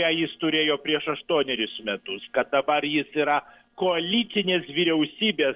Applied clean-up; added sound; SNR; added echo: neural separator model SepFormer DNS4.